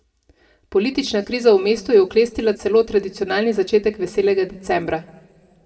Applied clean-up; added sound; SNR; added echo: none; none; none; reverberation time 2.0 s.